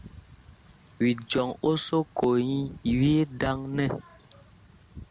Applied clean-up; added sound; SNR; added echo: none; Wind / Rain; 17 dB; none.